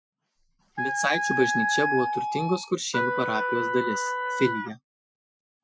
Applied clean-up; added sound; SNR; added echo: classical method Wiener filter.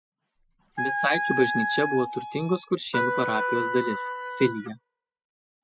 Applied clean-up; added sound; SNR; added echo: classical method spectral subtraction.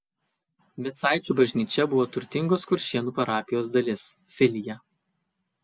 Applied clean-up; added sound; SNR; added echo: none; none; none; none.